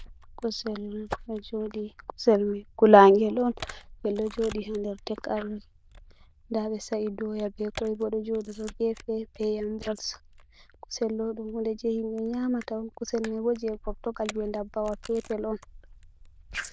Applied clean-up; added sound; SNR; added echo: neural diffusion model UNIVERSE++.